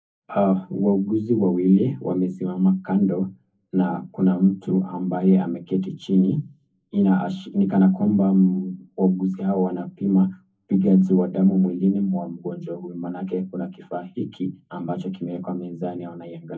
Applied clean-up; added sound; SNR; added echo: none; none; none; reverberation time 0.3 s.